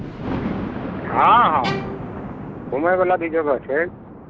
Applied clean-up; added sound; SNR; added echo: none; Thunder + Bowed string instrument; 7 dB; none.